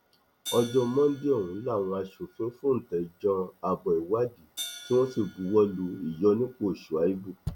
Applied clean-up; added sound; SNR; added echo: none; Hi-hat; 19 dB; none.